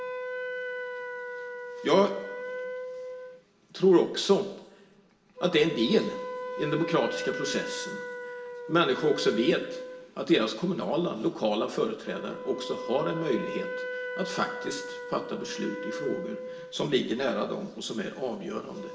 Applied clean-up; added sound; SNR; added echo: none; Wind instrument, woodwind instrument; 9 dB; reverberation time 1.0 s.